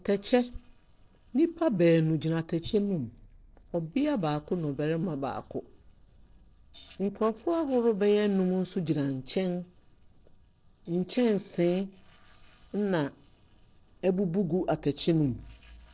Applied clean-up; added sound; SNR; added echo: neural separator model SepFormer DNS4.